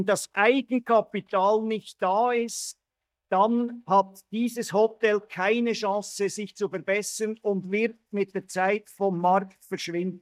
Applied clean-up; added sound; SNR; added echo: neural mask model DeepFilterNet 3.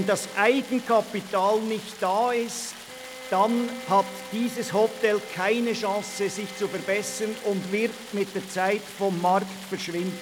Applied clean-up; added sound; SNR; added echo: none; Bowed string instrument + Stream; 14 dB; none.